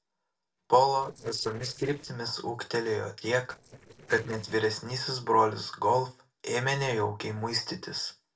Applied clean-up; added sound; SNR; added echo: neural separator model SepFormer DNS4.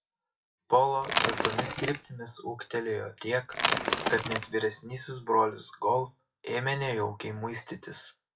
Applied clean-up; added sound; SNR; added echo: classical method WPE with log-MMSE.